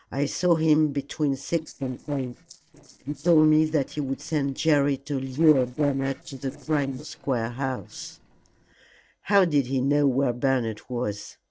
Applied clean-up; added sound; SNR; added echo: neural separator model SepFormer DNS4.